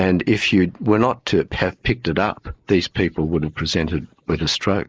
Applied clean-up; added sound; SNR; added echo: neural mask model Resemble Enhance denoiser.